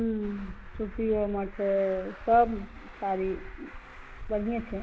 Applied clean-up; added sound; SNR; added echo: none; Traffic noise, roadway noise; 12 dB; none.